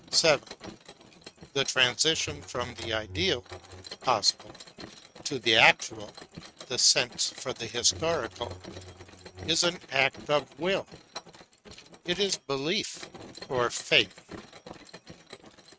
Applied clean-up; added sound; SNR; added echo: neural mask model RNNoise.